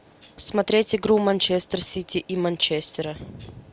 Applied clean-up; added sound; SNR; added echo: none; Tambourine; 14 dB; none.